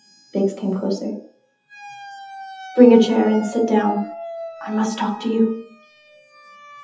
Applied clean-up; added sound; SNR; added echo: classical method WPE with log-MMSE.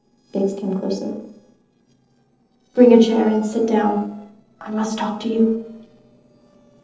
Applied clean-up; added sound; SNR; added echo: neural separator model SepFormer DNS4.